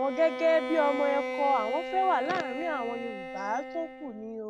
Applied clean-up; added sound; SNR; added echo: none; Bowed string instrument; 7 dB; none.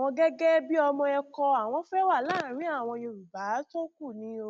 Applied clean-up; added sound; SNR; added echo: none; none; none; none.